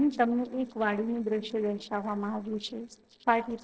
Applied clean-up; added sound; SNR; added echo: neural separator model SepFormer DNS4.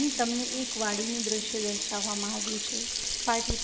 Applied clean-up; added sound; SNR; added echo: none; Sink (filling or washing); 0 dB; reverberation time 1.3 s.